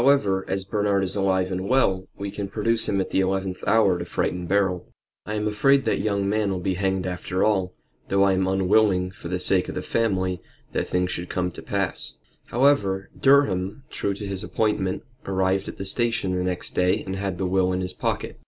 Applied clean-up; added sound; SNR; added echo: none; none; none; none.